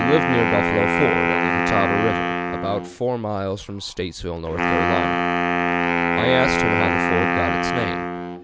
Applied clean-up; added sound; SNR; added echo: none; Wind instrument, woodwind instrument; -4 dB; none.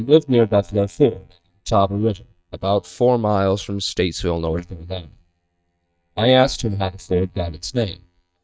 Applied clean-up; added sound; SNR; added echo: neural mask model DeepFilterNet 3.